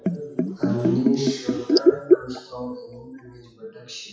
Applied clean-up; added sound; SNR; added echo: classical method WPE with log-MMSE.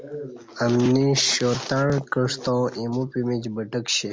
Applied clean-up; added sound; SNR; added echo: none; none; none; none.